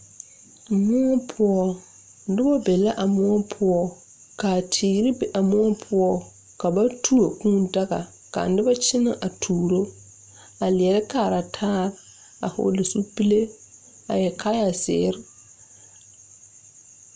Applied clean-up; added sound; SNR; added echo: none; none; none; none.